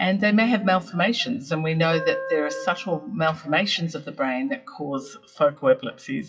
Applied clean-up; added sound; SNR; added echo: classical method WPE with log-MMSE.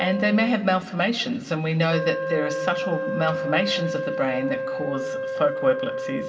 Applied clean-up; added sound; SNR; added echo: none; Wind instrument, woodwind instrument; 5 dB; reverberation time 1.7 s.